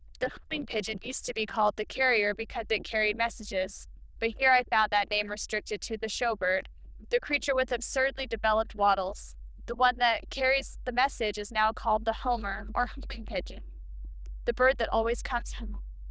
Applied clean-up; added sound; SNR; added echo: neural diffusion model UNIVERSE++.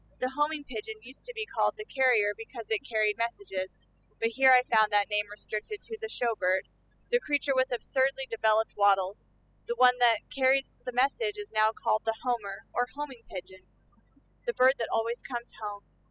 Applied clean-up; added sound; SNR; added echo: classical method spectral subtraction.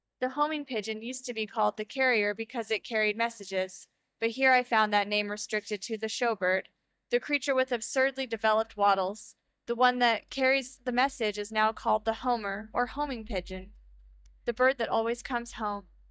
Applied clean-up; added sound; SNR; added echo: neural mask model DeepFilterNet 3.